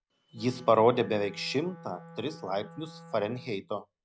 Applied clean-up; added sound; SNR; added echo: none; Wind instrument, woodwind instrument; 19 dB; none.